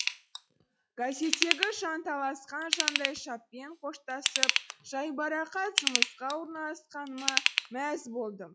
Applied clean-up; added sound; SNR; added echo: classical method log-MMSE.